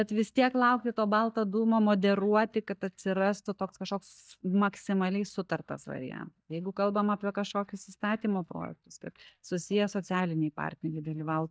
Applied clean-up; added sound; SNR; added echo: neural mask model DeepFilterNet 3.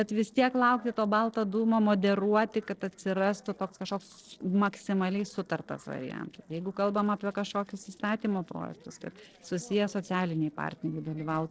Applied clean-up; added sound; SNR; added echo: neural separator model SepFormer DNS4.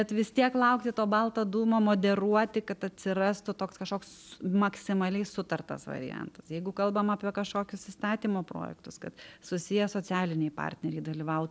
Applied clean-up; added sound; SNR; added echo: none; none; none; none.